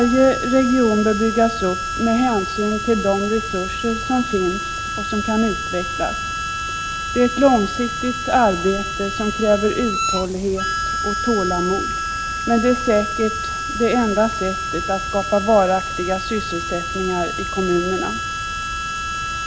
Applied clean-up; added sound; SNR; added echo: none; Harmonica; 5 dB; none.